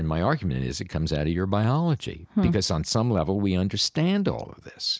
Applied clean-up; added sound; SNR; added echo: none; none; none; none.